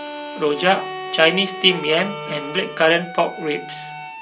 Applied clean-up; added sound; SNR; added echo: none; Harmonica; 10 dB; reverberation time 0.2 s.